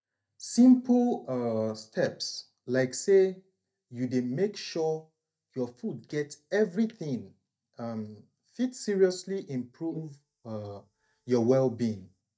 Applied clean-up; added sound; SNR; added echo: neural mask model DeepFilterNet 3.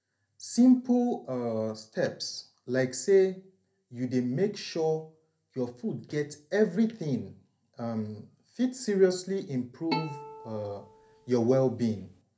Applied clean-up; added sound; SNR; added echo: none; Bowed string instrument; 12 dB; reverberation time 0.3 s.